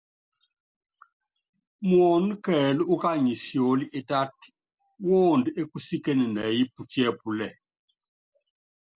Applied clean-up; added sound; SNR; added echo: none; none; none; none.